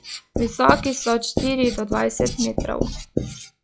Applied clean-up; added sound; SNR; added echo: classical method log-MMSE.